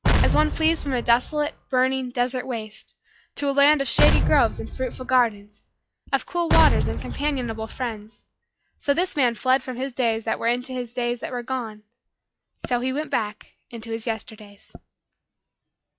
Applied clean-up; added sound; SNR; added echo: classical method log-MMSE.